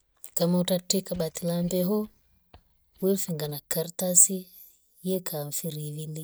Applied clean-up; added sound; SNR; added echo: neural mask model DeepFilterNet 3.